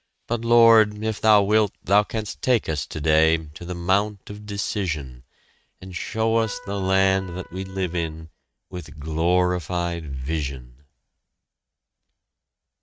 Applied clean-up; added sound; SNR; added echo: neural mask model RNNoise.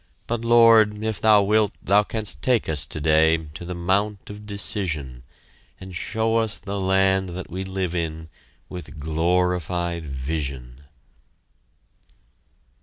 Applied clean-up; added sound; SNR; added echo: none; none; none; none.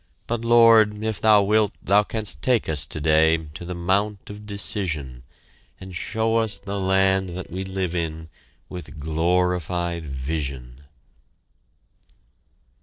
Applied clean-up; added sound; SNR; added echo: neural separator model SepFormer DNS4.